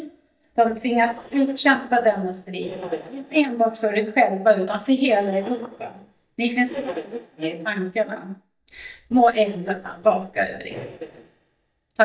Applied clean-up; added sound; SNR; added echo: neural mask model DeepFilterNet 3.